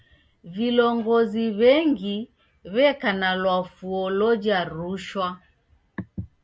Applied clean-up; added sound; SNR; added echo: none; none; none; none.